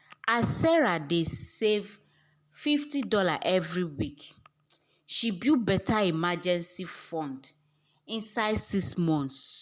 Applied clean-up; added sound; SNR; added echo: none; none; none; none.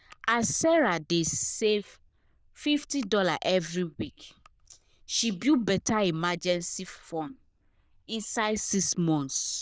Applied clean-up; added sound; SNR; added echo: neural diffusion model UNIVERSE++.